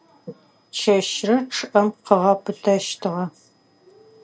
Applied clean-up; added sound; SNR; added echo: none; none; none; none.